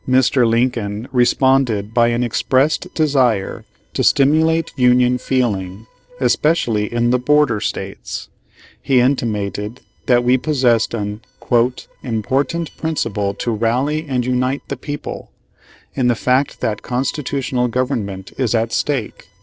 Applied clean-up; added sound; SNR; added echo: neural separator model SepFormer DNS4.